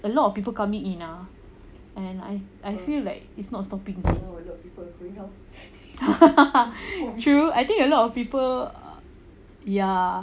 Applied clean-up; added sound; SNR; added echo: none; Knock; 11 dB; none.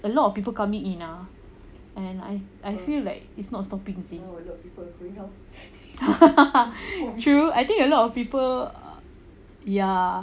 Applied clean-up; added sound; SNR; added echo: none; none; none; none.